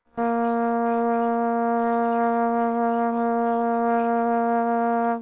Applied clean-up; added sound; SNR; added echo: neural separator model SepFormer WHAMR!.